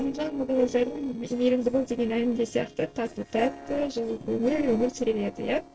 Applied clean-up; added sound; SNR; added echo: neural separator model SepFormer DNS4.